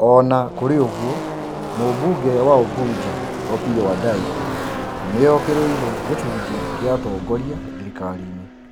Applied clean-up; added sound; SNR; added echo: none; Car passing by / Race car, auto racing; 7 dB; none.